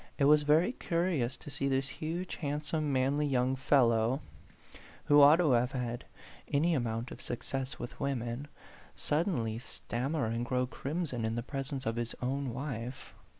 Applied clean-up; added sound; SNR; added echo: none; none; none; none.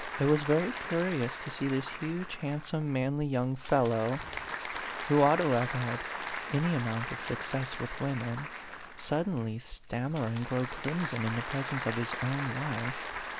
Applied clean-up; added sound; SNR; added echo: none; Applause / Crowd; 8 dB; none.